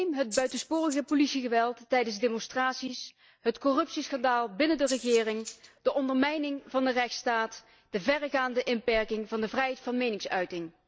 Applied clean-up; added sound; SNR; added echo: neural mask model DeepFilterNet 3.